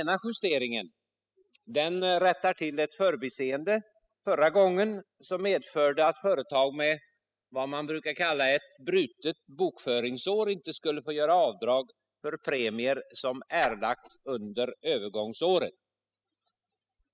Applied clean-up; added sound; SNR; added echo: classical method spectral subtraction.